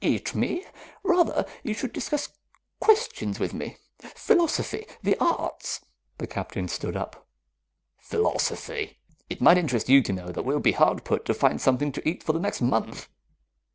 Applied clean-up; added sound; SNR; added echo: none; none; none; none.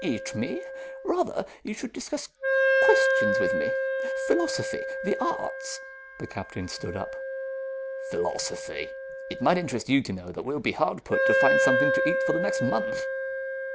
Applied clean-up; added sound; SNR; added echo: none; Wind instrument, woodwind instrument; -2 dB; none.